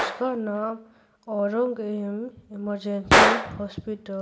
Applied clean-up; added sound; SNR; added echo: none; Gunshot, gunfire; -3 dB; reverberation time 0.6 s.